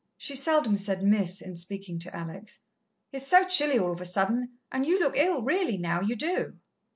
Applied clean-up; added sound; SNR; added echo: none; none; none; none.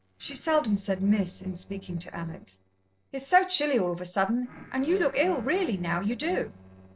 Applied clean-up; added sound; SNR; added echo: neural separator model SepFormer DNS4.